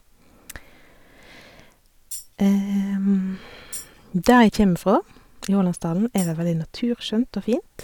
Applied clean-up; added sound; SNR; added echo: none; Tambourine; 15 dB; none.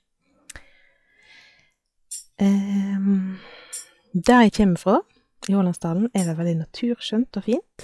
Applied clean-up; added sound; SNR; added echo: classical method log-MMSE.